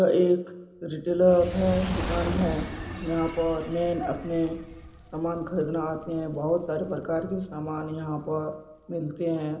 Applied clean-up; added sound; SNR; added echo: none; Fire; 11 dB; reverberation time 0.8 s.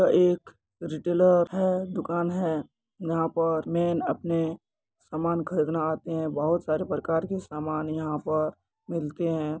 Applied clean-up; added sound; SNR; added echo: none; none; none; none.